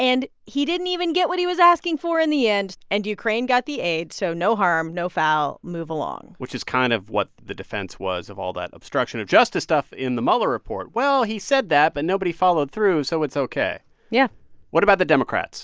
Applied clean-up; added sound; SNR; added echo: none; none; none; none.